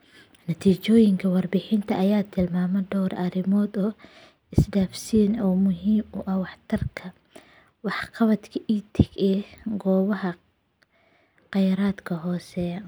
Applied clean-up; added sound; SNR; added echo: none; none; none; none.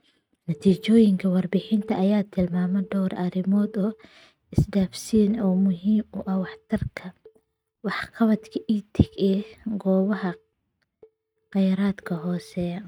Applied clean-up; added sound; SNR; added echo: neural mask model RNNoise.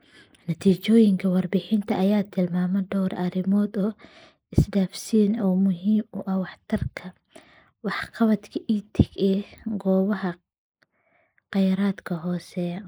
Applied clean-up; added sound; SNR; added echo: neural mask model Resemble Enhance denoiser.